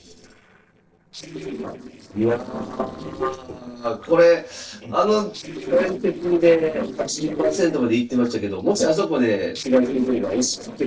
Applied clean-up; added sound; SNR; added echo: neural separator model SepFormer DNS4.